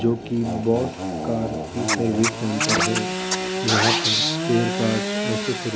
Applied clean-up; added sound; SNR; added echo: none; Sawing / Engine + Scratching (performance technique); 0 dB; none.